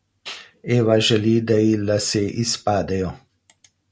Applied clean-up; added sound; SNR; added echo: none; none; none; none.